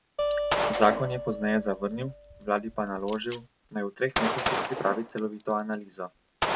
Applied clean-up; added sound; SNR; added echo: none; Gunshot, gunfire + Acoustic guitar; 2 dB; none.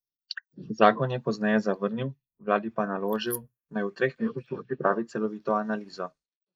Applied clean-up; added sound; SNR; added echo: neural mask model Resemble Enhance denoiser.